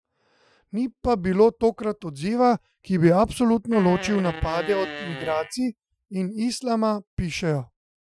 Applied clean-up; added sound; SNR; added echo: classical method Wiener filter.